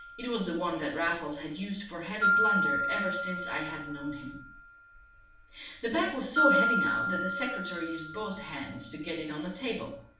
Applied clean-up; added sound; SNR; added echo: none; Glockenspiel; -1 dB; reverberation time 0.5 s.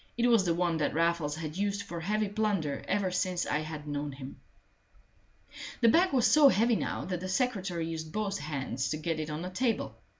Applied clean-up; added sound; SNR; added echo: none; none; none; none.